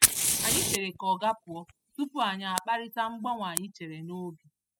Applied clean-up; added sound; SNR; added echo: classical method spectral subtraction.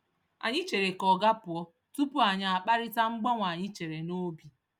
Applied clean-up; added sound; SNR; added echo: none; none; none; none.